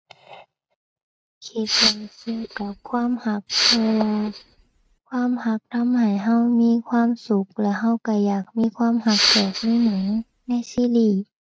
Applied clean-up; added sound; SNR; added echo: neural mask model RNNoise.